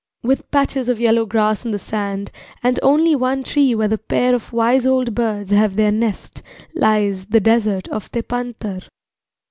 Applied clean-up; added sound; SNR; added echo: none; none; none; none.